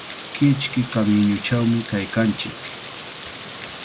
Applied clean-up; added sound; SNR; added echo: none; Rain; 10 dB; none.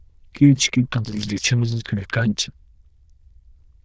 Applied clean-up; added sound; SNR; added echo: neural diffusion model UNIVERSE++.